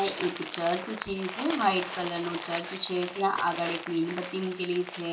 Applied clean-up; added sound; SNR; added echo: none; Crumpling, crinkling; 8 dB; reverberation time 0.2 s.